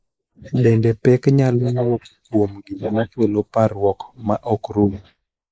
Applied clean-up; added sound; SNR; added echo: neural mask model Resemble Enhance denoiser.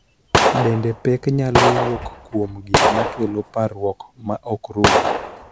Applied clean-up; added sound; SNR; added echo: none; Gunshot, gunfire; -2 dB; none.